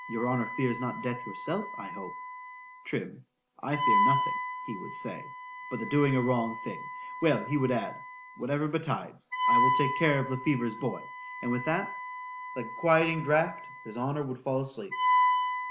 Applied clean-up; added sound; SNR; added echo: none; Wind instrument, woodwind instrument; 2 dB; none.